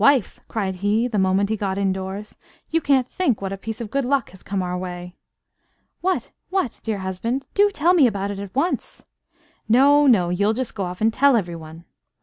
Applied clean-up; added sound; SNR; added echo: none; none; none; none.